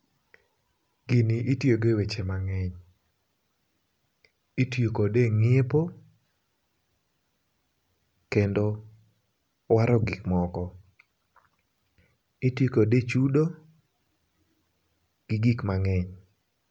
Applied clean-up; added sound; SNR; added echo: none; none; none; none.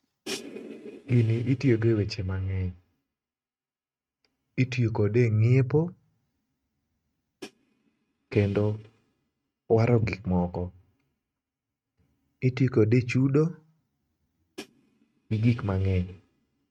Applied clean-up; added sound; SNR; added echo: neural mask model RNNoise.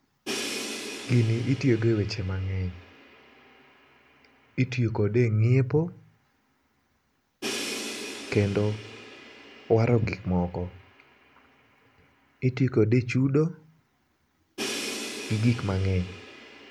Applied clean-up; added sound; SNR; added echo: none; Crash cymbal; 12 dB; none.